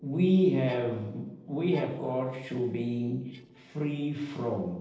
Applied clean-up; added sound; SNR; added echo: neural separator model SepFormer DNS4.